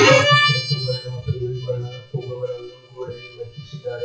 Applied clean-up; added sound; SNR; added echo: classical method WPE with log-MMSE.